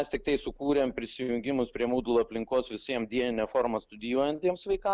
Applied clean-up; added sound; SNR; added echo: none; none; none; none.